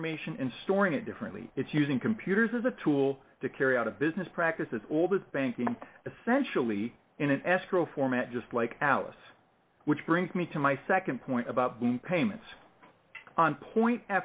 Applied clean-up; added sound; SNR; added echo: none; none; none; none.